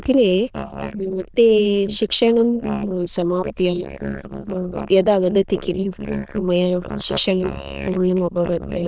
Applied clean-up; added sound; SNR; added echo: neural diffusion model UNIVERSE++.